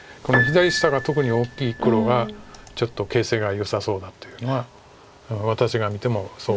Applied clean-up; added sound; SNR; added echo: none; Piano; 6 dB; none.